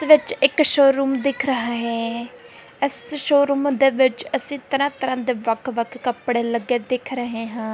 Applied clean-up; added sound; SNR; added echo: none; none; none; none.